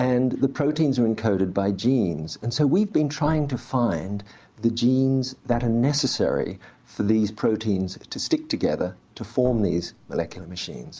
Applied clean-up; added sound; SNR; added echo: none; Thump, thud; 15 dB; none.